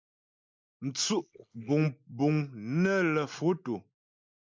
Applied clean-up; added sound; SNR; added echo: neural mask model Resemble Enhance denoiser.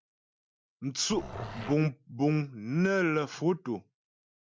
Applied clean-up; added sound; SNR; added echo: none; Growling; 11 dB; none.